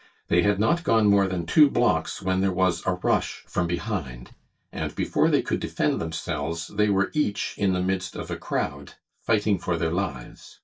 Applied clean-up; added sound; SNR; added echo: neural mask model DeepFilterNet 3.